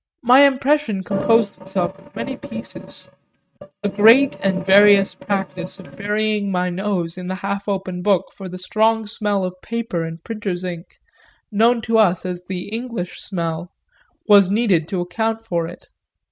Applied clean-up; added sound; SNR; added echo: neural mask model RNNoise.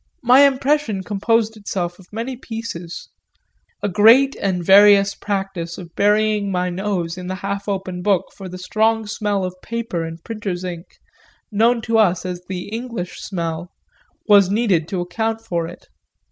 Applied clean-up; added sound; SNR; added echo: none; none; none; none.